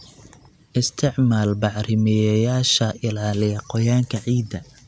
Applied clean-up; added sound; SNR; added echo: none; none; none; none.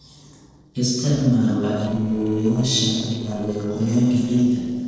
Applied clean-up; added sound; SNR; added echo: neural separator model SepFormer DNS4.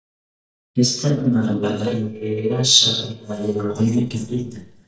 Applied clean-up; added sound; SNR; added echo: neural mask model DeepFilterNet 3.